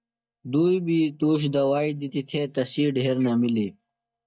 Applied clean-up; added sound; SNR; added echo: neural mask model DeepFilterNet 3.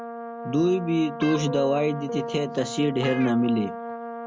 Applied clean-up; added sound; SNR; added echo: none; Brass instrument + Guitar; 9 dB; none.